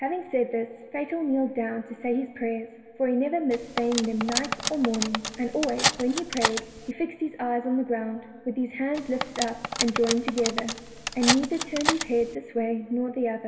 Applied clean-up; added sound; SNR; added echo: none; Cutlery, silverware; 3 dB; reverberation time 2.1 s.